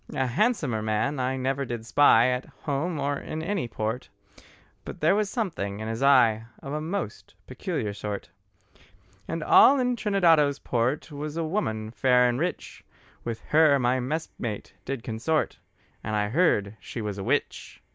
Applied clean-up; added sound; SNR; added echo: none; none; none; none.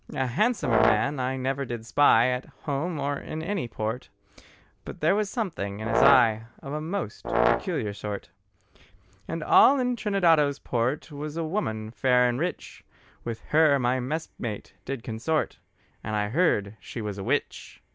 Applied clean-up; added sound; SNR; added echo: none; Brass instrument; 1 dB; none.